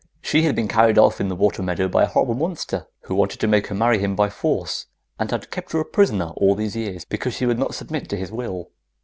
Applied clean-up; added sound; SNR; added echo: none; none; none; none.